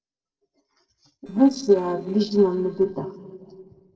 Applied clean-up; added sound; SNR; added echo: neural separator model SepFormer DNS4.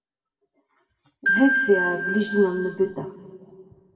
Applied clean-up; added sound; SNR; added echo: none; Ringtone / Bell; 0 dB; reverberation time 1.8 s.